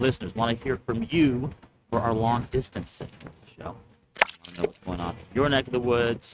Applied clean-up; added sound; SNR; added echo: neural mask model RNNoise.